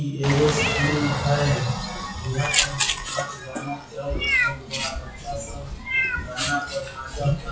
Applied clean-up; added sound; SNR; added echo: classical method WPE with log-MMSE.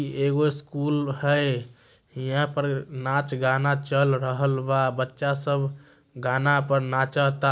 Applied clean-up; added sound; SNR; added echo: none; none; none; none.